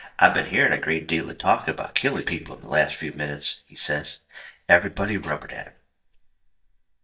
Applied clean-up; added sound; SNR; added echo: neural mask model DeepFilterNet 3.